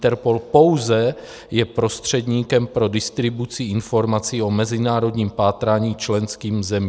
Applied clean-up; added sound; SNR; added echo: none; none; none; none.